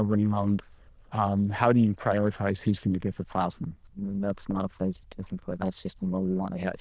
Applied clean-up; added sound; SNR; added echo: neural diffusion model UNIVERSE++.